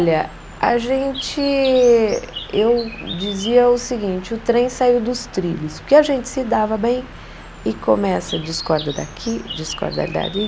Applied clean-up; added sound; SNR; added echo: none; Bird; 15 dB; none.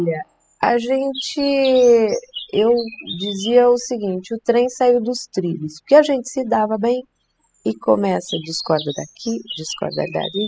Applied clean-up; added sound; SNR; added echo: classical method spectral subtraction.